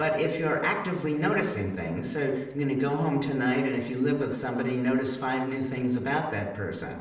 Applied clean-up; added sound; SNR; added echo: none; none; none; reverberation time 0.8 s.